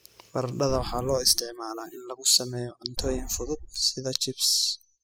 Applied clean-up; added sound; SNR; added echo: classical method spectral subtraction.